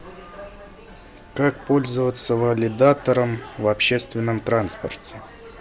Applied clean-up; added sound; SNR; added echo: none; none; none; none.